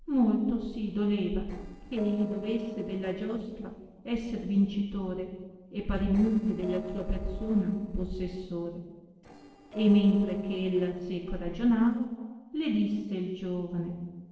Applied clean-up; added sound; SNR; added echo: neural separator model SepFormer DNS4.